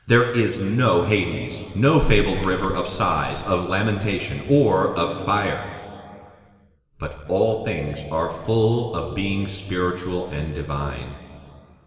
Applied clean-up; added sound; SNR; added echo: none; Water / Splash, splatter; 18 dB; reverberation time 2.6 s.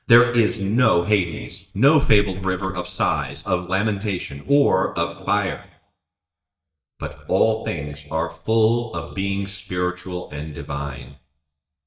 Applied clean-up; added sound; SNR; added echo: neural mask model DeepFilterNet 3.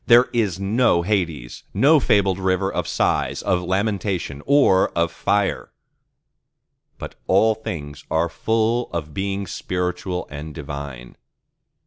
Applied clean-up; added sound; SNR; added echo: none; none; none; none.